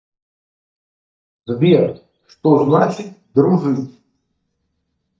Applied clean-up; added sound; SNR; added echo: neural mask model DeepFilterNet 3.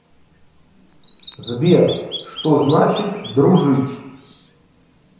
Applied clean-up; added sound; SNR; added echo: none; Bird vocalization, bird call, bird song; 16 dB; reverberation time 1.0 s.